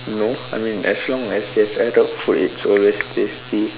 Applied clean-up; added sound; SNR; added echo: none; none; none; none.